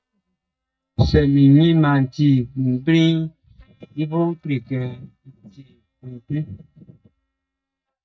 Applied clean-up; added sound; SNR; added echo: neural mask model DeepFilterNet 3.